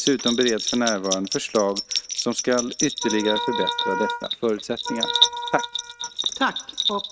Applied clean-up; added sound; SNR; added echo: neural mask model RNNoise.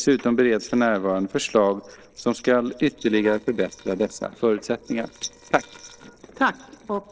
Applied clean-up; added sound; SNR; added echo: neural separator model SepFormer DNS4.